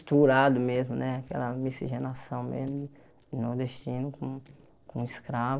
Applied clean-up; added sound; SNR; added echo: neural separator model SepFormer DNS4.